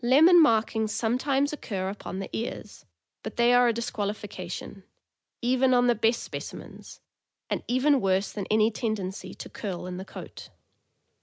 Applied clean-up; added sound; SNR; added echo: none; none; none; none.